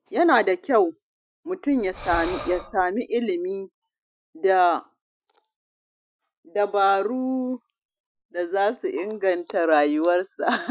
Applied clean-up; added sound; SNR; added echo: classical method Wiener filter.